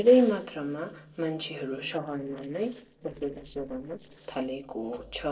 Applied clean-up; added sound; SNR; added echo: neural separator model SepFormer DNS4.